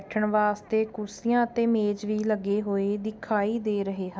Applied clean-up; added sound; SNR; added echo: none; none; none; none.